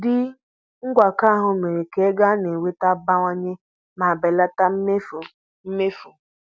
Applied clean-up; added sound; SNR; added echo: none; none; none; none.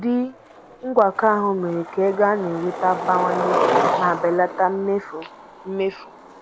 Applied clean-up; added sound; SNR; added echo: none; Skateboard; 5 dB; none.